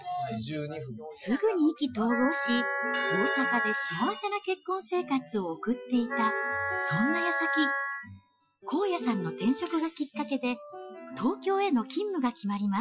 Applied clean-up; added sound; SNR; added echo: classical method Wiener filter.